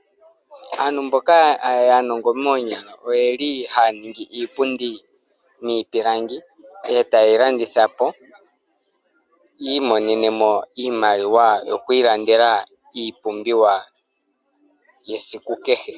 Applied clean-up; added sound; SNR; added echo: none; none; none; none.